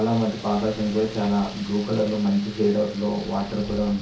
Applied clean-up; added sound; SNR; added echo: none; Rain; 16 dB; reverberation time 0.6 s.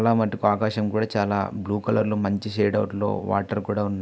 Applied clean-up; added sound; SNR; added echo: none; none; none; none.